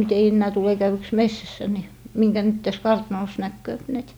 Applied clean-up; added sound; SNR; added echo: none; none; none; none.